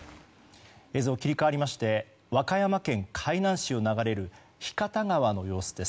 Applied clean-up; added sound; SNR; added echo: none; none; none; none.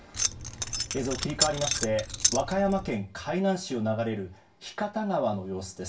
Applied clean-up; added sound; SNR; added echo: none; Keys jangling; 1 dB; reverberation time 0.2 s.